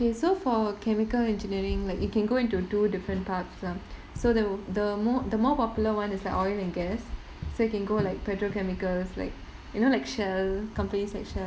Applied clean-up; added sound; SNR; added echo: none; Walk, footsteps; 15 dB; none.